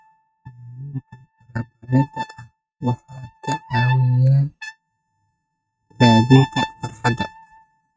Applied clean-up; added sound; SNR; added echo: neural mask model RNNoise.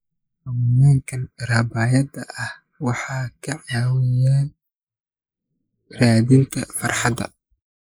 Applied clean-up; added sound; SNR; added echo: neural mask model Resemble Enhance denoiser.